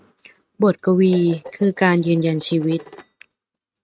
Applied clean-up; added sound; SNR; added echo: neural mask model RNNoise.